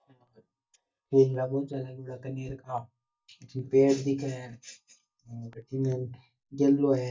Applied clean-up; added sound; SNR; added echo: neural mask model DeepFilterNet 3.